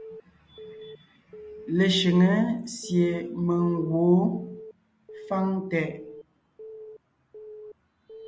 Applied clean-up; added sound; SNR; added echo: none; Alarm / Keyboard (musical); 18 dB; none.